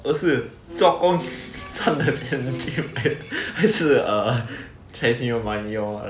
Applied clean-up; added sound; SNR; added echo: none; Coin (dropping) + Bowed string instrument; 15 dB; none.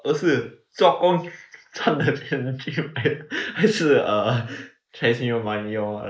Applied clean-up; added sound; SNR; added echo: neural mask model Resemble Enhance denoiser.